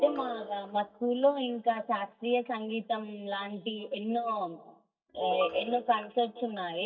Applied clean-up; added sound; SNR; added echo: neural mask model DeepFilterNet 3.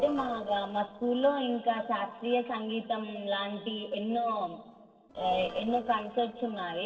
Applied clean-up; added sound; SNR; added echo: neural separator model SepFormer DNS4.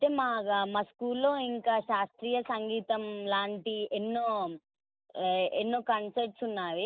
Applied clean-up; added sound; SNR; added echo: none; none; none; none.